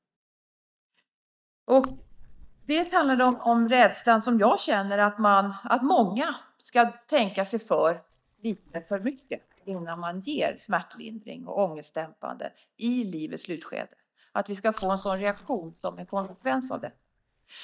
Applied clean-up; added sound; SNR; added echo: neural mask model DeepFilterNet 3.